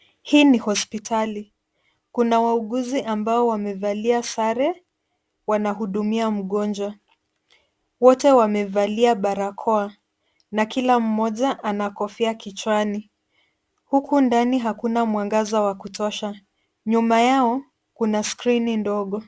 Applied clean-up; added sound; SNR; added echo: none; none; none; none.